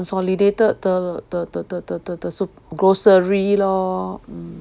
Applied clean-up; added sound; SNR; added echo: none; none; none; none.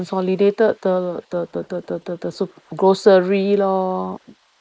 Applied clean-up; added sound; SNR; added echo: neural mask model Resemble Enhance denoiser.